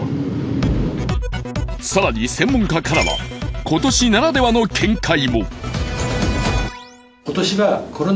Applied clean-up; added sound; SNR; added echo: none; none; none; none.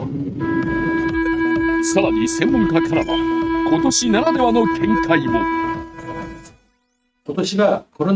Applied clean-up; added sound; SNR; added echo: neural mask model RNNoise.